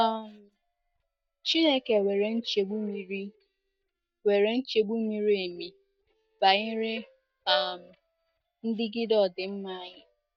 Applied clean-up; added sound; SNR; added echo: neural mask model DeepFilterNet 3.